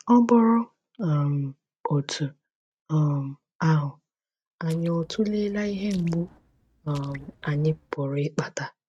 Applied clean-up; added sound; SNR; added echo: neural mask model RNNoise.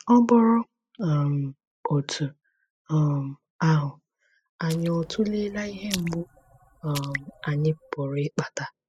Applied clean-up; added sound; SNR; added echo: classical method spectral subtraction.